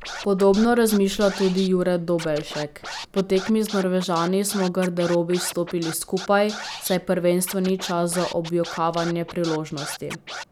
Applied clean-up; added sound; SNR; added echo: none; Scratching (performance technique); 14 dB; none.